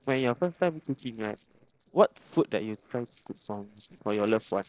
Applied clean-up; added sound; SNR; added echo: neural separator model SepFormer DNS4.